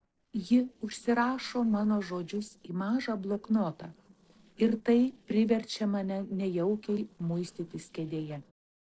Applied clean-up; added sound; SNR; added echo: neural separator model SepFormer DNS4.